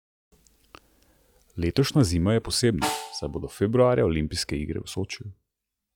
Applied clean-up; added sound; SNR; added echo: classical method log-MMSE.